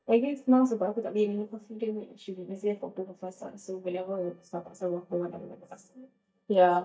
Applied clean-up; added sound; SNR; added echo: neural mask model DeepFilterNet 3.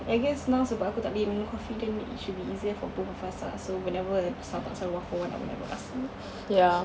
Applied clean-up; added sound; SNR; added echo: none; none; none; none.